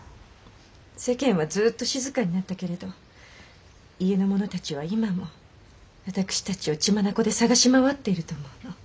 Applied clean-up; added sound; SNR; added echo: none; none; none; none.